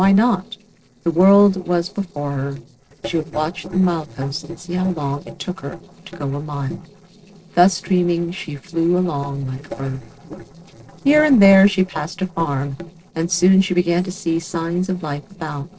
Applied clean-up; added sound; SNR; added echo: neural separator model SepFormer DNS4.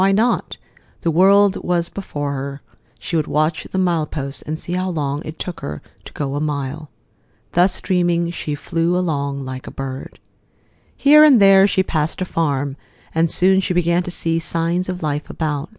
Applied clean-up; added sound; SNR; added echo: none; none; none; none.